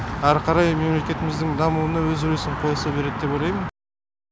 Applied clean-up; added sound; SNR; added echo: none; none; none; none.